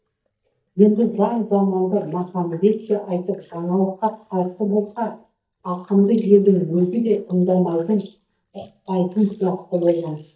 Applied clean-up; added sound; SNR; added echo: neural mask model DeepFilterNet 3.